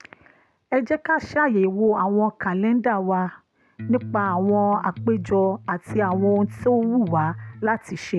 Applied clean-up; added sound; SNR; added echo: none; Electric guitar; 12 dB; none.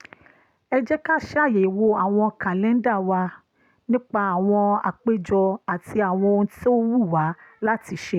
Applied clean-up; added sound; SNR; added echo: none; none; none; none.